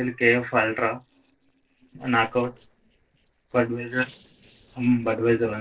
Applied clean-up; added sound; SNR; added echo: neural separator model SepFormer DNS4.